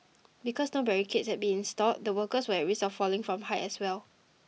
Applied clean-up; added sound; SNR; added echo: none; none; none; none.